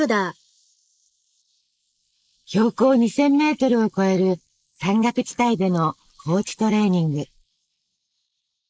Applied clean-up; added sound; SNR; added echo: neural mask model Resemble Enhance denoiser.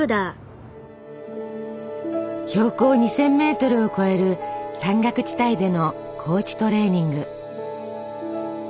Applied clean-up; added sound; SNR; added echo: none; none; none; none.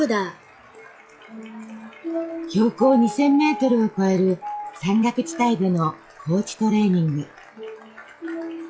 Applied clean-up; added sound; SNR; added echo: classical method log-MMSE.